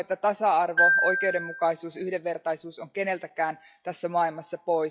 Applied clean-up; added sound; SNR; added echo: classical method log-MMSE.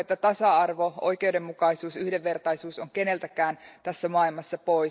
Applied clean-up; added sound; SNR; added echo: neural mask model Resemble Enhance denoiser.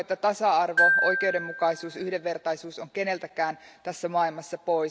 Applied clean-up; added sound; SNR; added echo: none; Glockenspiel; 2 dB; none.